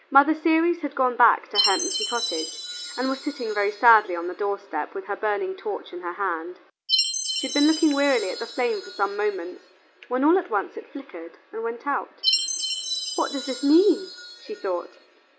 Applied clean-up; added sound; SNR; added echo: none; Chime; 7 dB; none.